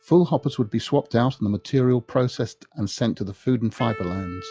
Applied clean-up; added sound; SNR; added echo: classical method log-MMSE.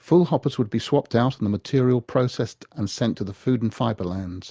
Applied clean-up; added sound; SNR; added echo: none; none; none; none.